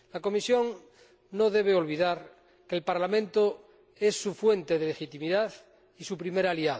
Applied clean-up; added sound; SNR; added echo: none; none; none; none.